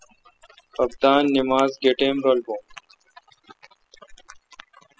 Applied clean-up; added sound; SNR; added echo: classical method spectral subtraction.